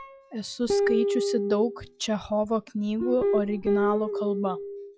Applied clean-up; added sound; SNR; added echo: classical method log-MMSE.